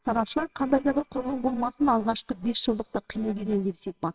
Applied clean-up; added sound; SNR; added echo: neural separator model SepFormer WHAMR!.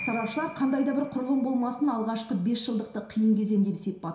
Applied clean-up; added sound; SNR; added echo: none; Piano; 19 dB; reverberation time 0.7 s.